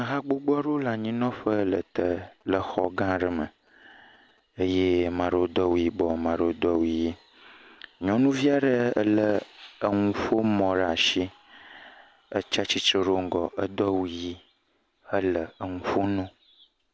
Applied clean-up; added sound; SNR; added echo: none; none; none; none.